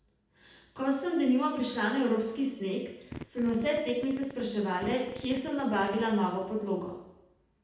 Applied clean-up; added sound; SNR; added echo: none; Fart; 16 dB; reverberation time 0.8 s.